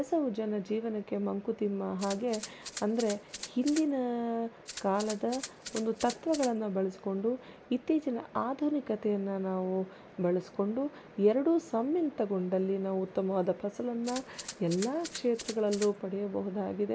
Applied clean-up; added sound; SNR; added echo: none; Rattle (instrument); 13 dB; none.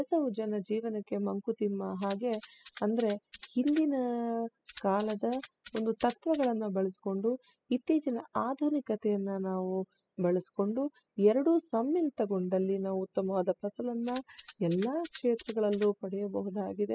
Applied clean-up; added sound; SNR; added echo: classical method spectral subtraction.